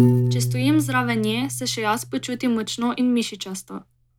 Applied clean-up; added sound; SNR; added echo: none; Piano; 1 dB; none.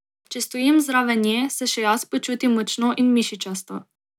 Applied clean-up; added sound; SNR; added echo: none; none; none; none.